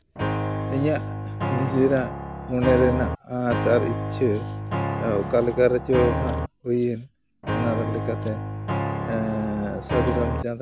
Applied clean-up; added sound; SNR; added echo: none; Piano; 2 dB; none.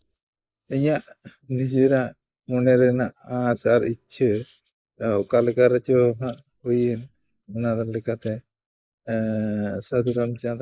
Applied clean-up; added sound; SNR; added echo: neural mask model Resemble Enhance denoiser.